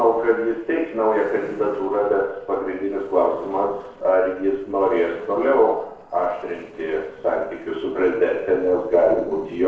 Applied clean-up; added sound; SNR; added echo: neural separator model SepFormer DNS4.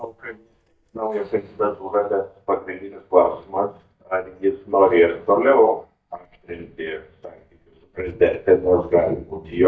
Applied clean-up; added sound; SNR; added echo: neural mask model DeepFilterNet 3.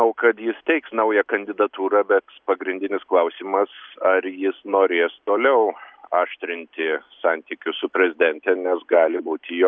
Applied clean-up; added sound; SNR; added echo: none; none; none; none.